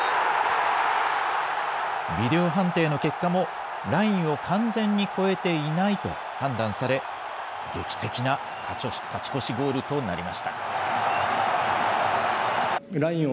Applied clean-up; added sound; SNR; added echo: none; none; none; none.